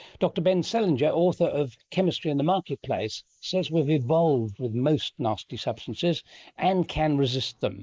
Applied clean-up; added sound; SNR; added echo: neural mask model Resemble Enhance denoiser.